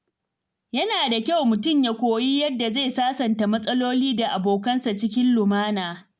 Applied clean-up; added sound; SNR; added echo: none; none; none; none.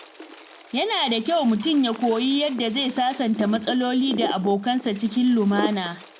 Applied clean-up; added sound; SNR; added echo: none; Wind; 13 dB; none.